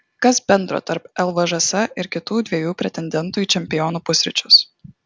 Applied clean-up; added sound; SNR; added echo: none; none; none; none.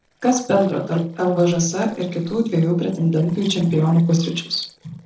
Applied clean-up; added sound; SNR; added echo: neural separator model SepFormer DNS4.